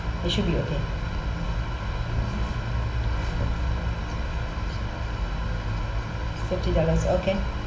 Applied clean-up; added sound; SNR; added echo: none; none; none; reverberation time 0.6 s.